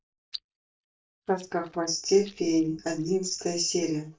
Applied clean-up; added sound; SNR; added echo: neural mask model DeepFilterNet 3.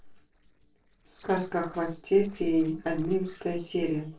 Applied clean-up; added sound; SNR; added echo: neural separator model SepFormer DNS4.